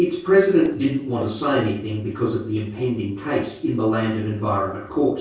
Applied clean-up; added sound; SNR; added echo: neural separator model SepFormer DNS4.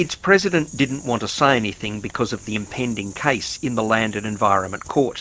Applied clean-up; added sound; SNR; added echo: none; none; none; none.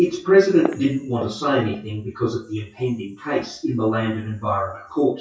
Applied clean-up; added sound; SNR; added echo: classical method WPE with log-MMSE.